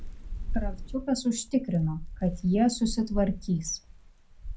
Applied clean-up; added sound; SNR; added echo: none; Thunder / Rain; 7 dB; reverberation time 0.2 s.